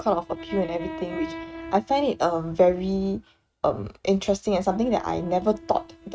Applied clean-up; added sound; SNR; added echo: neural mask model RNNoise.